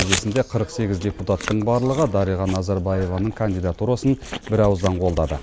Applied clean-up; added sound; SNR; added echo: none; Chewing, mastication; 11 dB; none.